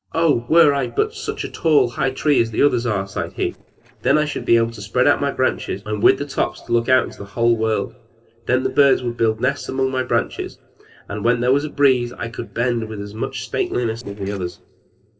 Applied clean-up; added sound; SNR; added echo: neural separator model SepFormer DNS4.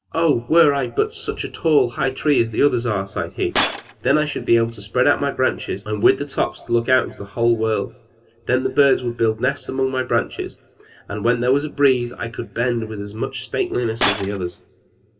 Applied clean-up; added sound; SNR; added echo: none; Shatter; 3 dB; reverberation time 1.5 s.